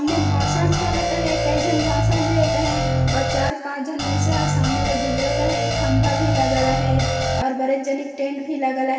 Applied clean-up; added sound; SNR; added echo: none; Guitar; -4 dB; reverberation time 2.3 s.